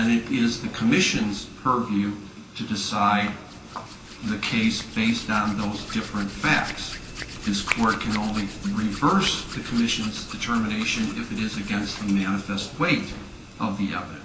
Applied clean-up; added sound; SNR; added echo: none; Hands; 13 dB; reverberation time 0.4 s.